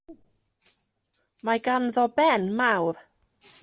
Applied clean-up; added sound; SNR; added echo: none; none; none; none.